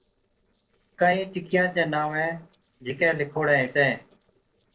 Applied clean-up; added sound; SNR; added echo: neural separator model SepFormer DNS4.